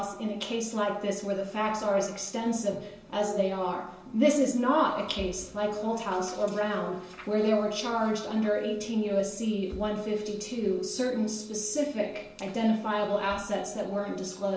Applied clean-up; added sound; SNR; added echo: none; none; none; reverberation time 0.3 s.